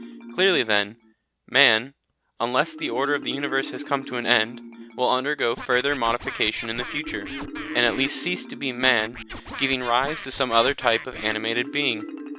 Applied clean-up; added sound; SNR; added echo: none; Scratching (performance technique) + Marimba, xylophone; 12 dB; none.